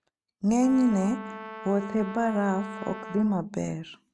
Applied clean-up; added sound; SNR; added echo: neural mask model RNNoise.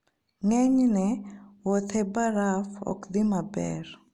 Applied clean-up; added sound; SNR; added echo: none; none; none; none.